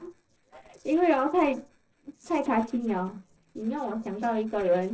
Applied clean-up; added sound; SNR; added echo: neural separator model SepFormer DNS4.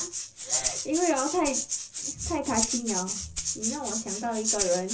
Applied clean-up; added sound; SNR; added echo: none; Rattle (instrument); 1 dB; reverberation time 0.4 s.